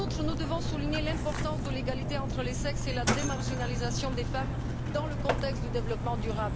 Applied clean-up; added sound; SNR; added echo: none; Mechanisms; -4 dB; none.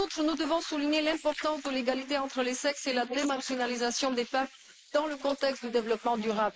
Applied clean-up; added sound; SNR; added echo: neural mask model Resemble Enhance denoiser.